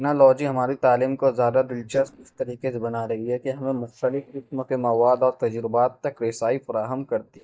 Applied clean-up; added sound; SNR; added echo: neural mask model DeepFilterNet 3.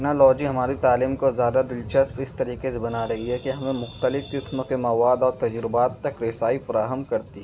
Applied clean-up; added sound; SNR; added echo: none; none; none; none.